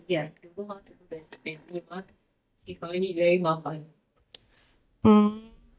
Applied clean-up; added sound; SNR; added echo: neural mask model DeepFilterNet 3.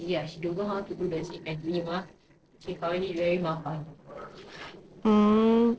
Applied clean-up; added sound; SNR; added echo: neural separator model SepFormer DNS4.